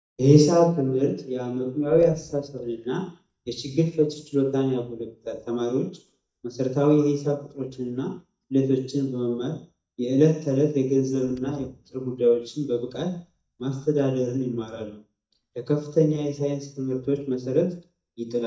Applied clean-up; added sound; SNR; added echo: neural mask model DeepFilterNet 3.